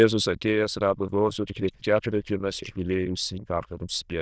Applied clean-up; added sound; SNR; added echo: neural diffusion model UNIVERSE++.